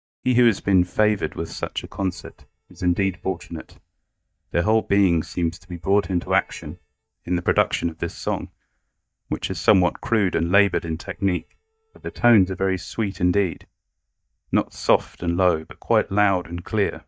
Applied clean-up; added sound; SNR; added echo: neural mask model DeepFilterNet 3.